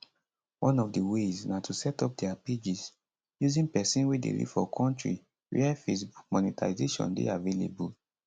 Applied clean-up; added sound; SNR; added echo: none; none; none; none.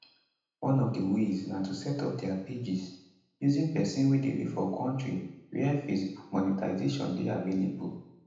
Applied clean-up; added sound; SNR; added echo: none; none; none; reverberation time 0.8 s.